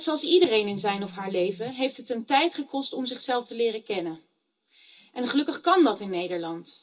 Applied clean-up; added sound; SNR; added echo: none; Telephone; 17 dB; reverberation time 0.2 s.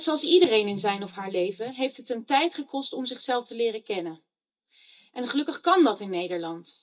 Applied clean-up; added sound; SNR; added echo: neural mask model DeepFilterNet 3.